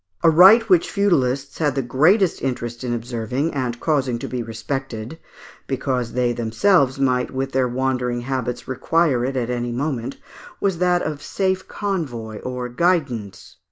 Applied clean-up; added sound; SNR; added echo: none; none; none; none.